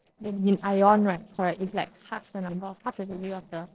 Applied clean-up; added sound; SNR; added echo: neural separator model SepFormer DNS4.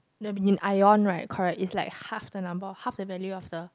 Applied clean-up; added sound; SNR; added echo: none; none; none; none.